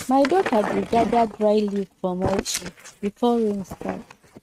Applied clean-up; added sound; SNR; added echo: neural mask model RNNoise.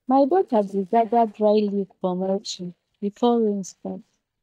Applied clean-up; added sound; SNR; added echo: neural mask model DeepFilterNet 3.